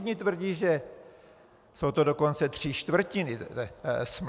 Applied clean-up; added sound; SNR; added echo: none; none; none; none.